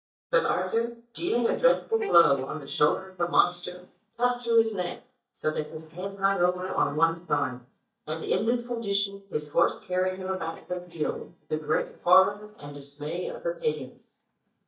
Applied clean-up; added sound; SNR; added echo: neural mask model DeepFilterNet 3.